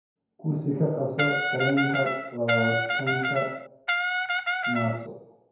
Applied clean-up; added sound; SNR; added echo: none; Brass instrument; -1 dB; reverberation time 0.9 s.